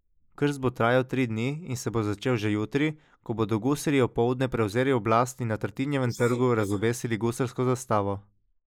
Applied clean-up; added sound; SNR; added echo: neural mask model Resemble Enhance denoiser.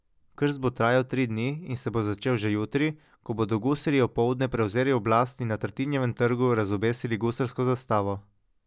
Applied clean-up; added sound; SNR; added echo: none; none; none; none.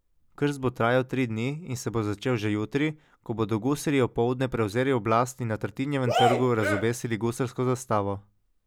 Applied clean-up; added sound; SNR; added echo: none; Cheering; 0 dB; none.